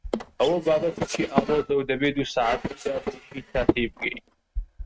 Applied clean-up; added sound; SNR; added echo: neural mask model RNNoise.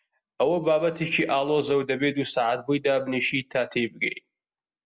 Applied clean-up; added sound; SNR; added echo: none; none; none; none.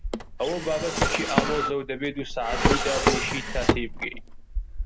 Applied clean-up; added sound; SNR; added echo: none; Drawer open or close; -4 dB; none.